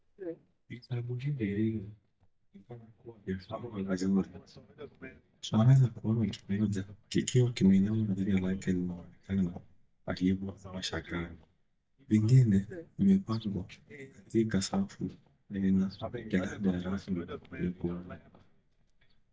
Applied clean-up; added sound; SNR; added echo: neural mask model DeepFilterNet 3.